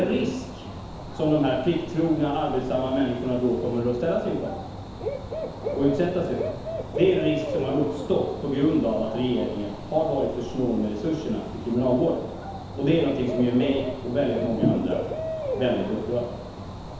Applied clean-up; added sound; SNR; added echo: none; Bird / Dog; 8 dB; reverberation time 1.0 s.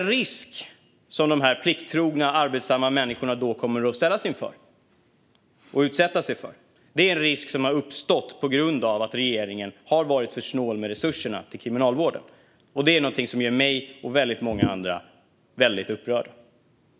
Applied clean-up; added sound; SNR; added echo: none; none; none; none.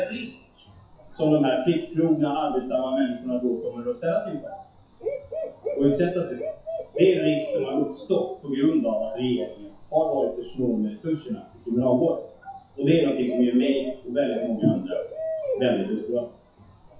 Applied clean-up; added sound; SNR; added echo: classical method WPE with log-MMSE.